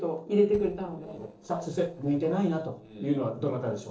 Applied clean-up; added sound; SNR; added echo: neural separator model SepFormer DNS4.